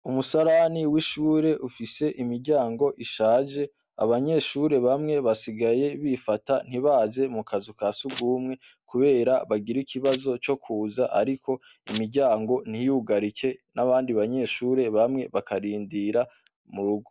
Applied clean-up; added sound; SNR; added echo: none; Domestic sounds, home sounds; 16 dB; none.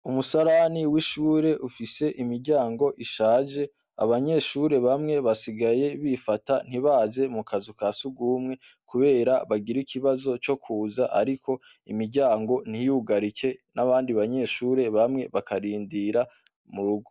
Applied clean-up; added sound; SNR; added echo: none; none; none; none.